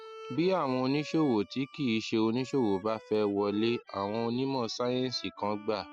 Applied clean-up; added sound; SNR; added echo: classical method spectral subtraction.